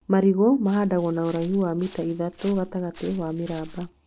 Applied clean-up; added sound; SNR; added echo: none; Walk, footsteps; 19 dB; none.